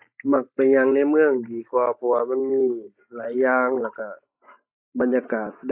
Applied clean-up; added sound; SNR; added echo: neural mask model Resemble Enhance denoiser.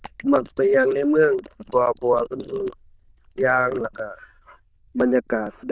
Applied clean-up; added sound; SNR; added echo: neural diffusion model UNIVERSE++.